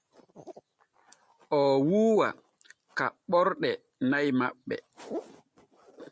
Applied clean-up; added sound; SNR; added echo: none; none; none; none.